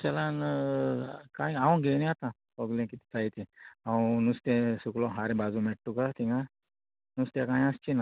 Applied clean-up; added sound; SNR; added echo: none; none; none; none.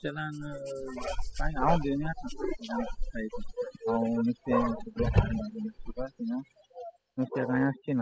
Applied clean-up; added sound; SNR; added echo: classical method spectral subtraction.